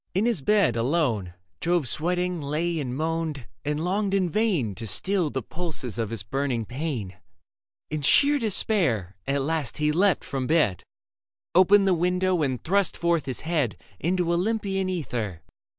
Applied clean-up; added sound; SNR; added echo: none; none; none; none.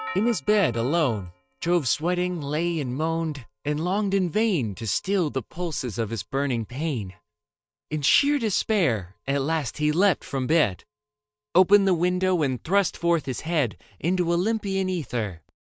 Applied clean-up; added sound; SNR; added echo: neural mask model RNNoise.